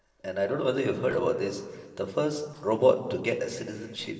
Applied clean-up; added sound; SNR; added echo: neural separator model SepFormer DNS4.